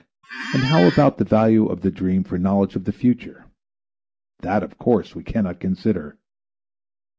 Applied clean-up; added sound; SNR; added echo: none; Squeak; 8 dB; none.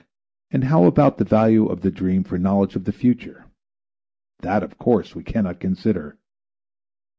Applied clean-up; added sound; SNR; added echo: none; none; none; none.